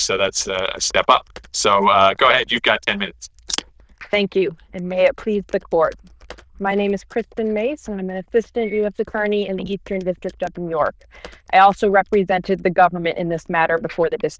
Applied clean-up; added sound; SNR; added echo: neural diffusion model UNIVERSE++.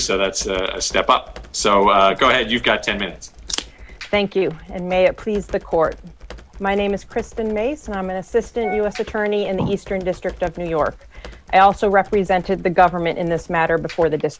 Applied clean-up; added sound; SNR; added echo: none; Computer keyboard; 18 dB; none.